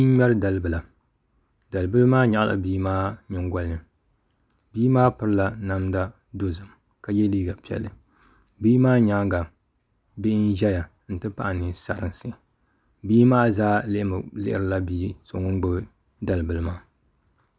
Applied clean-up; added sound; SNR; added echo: none; none; none; none.